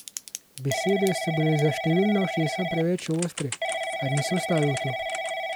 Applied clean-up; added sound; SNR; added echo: none; Telephone / Typing; 4 dB; none.